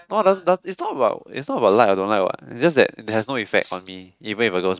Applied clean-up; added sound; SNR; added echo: neural mask model RNNoise.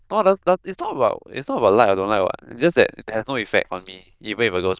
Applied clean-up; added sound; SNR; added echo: neural diffusion model UNIVERSE++.